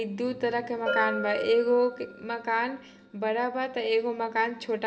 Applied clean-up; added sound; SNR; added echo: none; Bell; 11 dB; reverberation time 0.5 s.